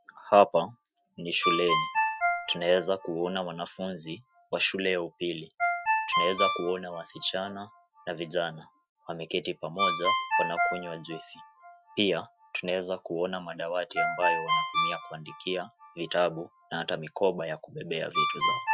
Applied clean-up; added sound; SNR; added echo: classical method Wiener filter.